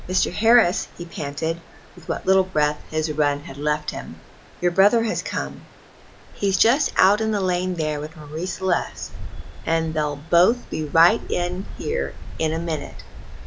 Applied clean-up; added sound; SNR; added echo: none; Stream; 12 dB; none.